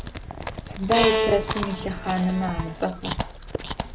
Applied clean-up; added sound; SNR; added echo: none; Bowed string instrument + Chewing, mastication; 2 dB; none.